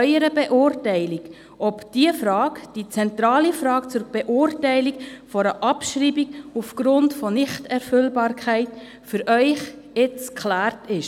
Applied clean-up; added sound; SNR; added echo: none; none; none; none.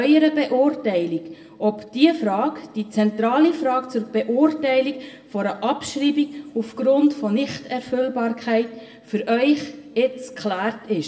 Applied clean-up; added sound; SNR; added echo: none; none; none; reverberation time 0.6 s.